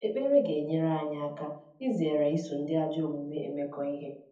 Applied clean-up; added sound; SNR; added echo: none; none; none; reverberation time 0.7 s.